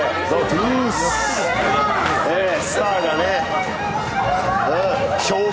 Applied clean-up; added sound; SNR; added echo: none; none; none; none.